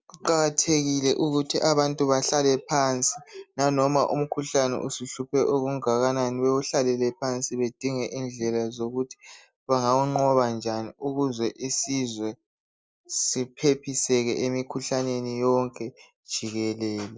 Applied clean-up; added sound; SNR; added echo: none; none; none; none.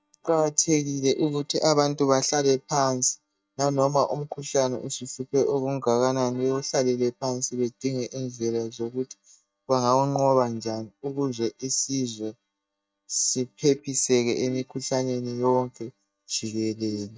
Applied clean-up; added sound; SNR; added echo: neural mask model DeepFilterNet 3.